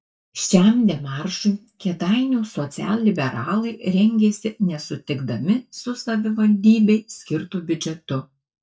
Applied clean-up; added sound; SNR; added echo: neural mask model DeepFilterNet 3.